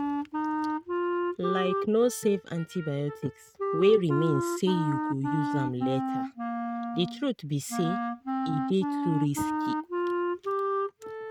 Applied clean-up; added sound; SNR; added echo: neural mask model RNNoise.